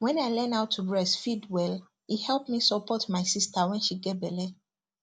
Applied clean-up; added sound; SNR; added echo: none; none; none; none.